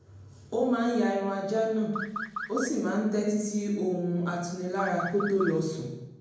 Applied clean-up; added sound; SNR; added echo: none; Car; 9 dB; reverberation time 0.9 s.